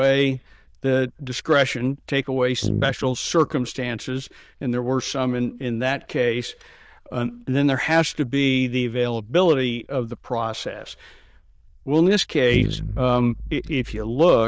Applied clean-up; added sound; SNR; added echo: neural diffusion model UNIVERSE++.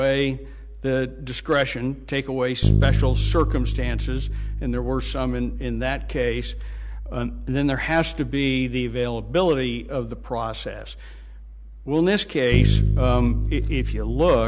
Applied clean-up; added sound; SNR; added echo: none; Bass guitar; 1 dB; none.